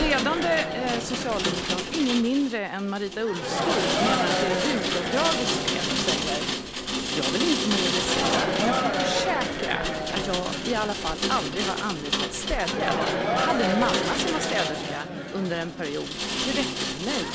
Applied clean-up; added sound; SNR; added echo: none; Rain + Crowd; -2 dB; none.